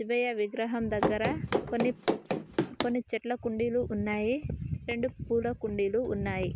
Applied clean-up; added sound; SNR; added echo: none; Run; 1 dB; none.